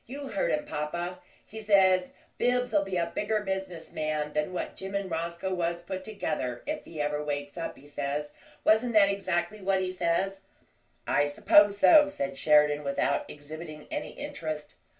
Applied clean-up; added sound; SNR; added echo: none; none; none; reverberation time 0.2 s.